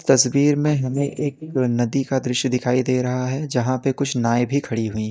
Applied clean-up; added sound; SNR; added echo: neural mask model DeepFilterNet 3.